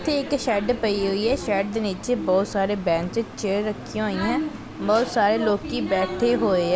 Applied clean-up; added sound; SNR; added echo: none; none; none; none.